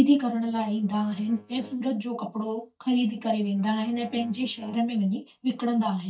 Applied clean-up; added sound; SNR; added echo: neural mask model DeepFilterNet 3.